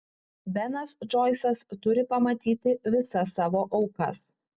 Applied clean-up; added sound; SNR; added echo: none; none; none; none.